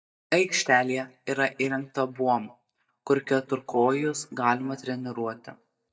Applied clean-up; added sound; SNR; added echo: neural mask model DeepFilterNet 3.